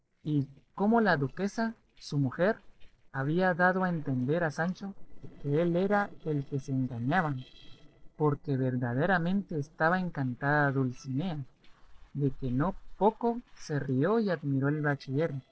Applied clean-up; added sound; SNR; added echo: neural separator model SepFormer DNS4.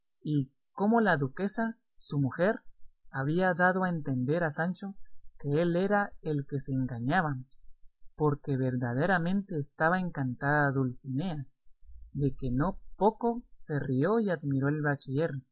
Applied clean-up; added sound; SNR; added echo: none; none; none; none.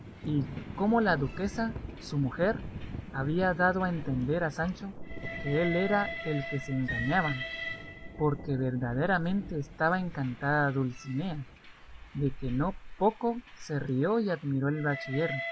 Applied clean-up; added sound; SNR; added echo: none; Thunder / Rain + Train; 10 dB; none.